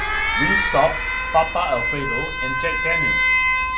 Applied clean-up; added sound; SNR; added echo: none; Alarm; -3 dB; none.